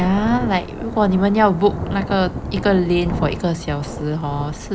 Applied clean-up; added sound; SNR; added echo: none; Thunder / Rain; 9 dB; none.